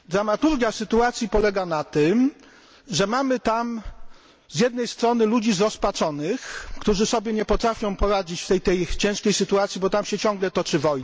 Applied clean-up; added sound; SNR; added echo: none; none; none; none.